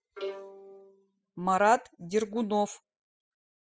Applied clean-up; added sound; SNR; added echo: classical method spectral subtraction.